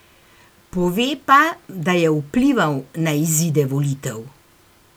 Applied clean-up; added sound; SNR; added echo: none; none; none; none.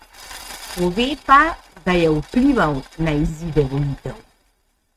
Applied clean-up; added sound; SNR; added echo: neural mask model RNNoise.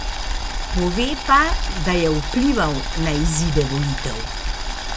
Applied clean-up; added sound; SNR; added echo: none; Boiling; 2 dB; none.